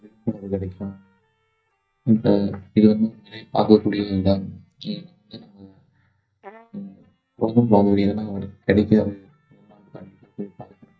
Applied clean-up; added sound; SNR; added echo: neural mask model DeepFilterNet 3.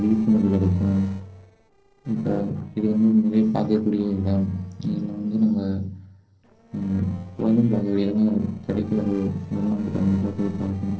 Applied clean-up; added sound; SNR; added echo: neural separator model SepFormer DNS4.